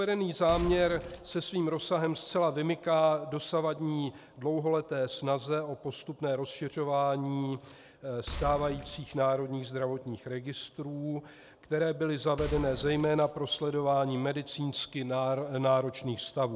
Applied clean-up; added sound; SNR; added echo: none; Gunshot, gunfire; 11 dB; none.